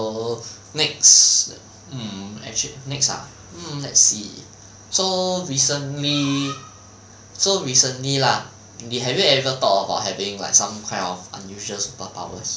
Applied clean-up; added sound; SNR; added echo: none; none; none; none.